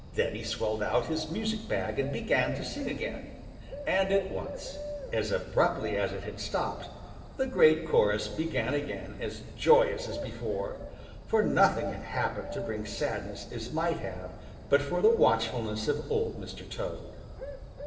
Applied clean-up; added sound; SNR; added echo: none; Bird; 11 dB; reverberation time 2.5 s.